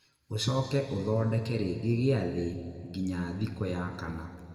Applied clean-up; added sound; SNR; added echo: none; none; none; reverberation time 2.2 s.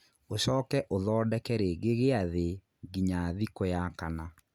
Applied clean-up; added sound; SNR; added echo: none; none; none; none.